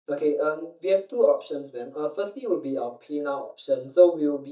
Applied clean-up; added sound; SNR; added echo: neural mask model DeepFilterNet 3.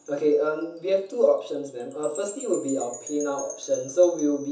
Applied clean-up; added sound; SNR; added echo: none; Wind chime; 17 dB; reverberation time 0.7 s.